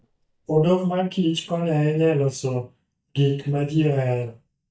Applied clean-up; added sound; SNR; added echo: neural mask model DeepFilterNet 3.